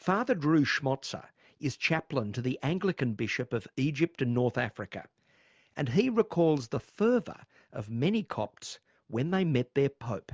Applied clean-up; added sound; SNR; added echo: none; none; none; none.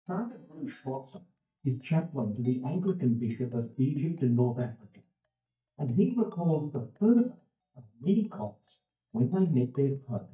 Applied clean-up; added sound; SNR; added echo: neural mask model DeepFilterNet 3.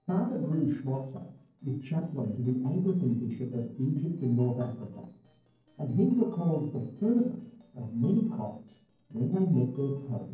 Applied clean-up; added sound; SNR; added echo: neural separator model SepFormer DNS4.